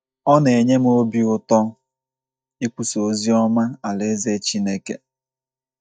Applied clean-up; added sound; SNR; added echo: neural mask model DeepFilterNet 3.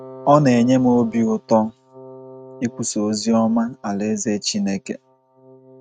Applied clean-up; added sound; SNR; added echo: neural mask model RNNoise.